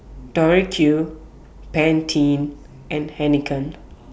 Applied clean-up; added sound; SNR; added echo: none; none; none; none.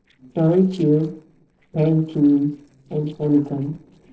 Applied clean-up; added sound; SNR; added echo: neural separator model SepFormer DNS4.